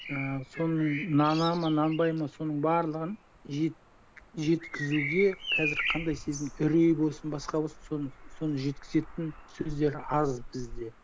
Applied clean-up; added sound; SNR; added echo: none; Bird vocalization, bird call, bird song; 10 dB; none.